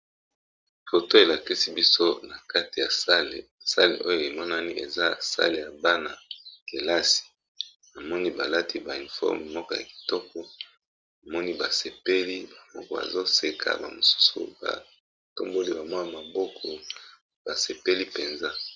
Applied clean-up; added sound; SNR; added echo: none; none; none; none.